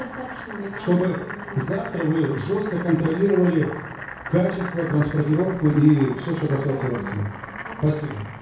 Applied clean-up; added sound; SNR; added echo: none; Boiling; 13 dB; reverberation time 0.6 s.